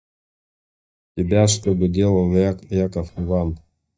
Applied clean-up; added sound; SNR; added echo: neural mask model DeepFilterNet 3.